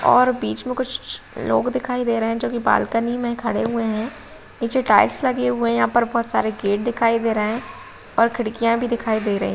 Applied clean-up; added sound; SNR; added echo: none; none; none; none.